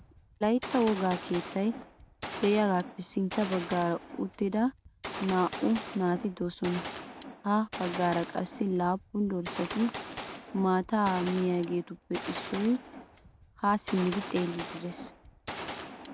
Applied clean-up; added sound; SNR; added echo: none; Gunshot, gunfire; 11 dB; none.